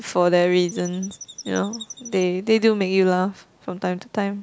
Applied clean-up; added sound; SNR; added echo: none; Chirp, tweet; 18 dB; none.